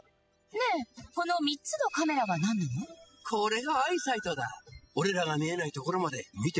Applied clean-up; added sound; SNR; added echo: classical method spectral subtraction.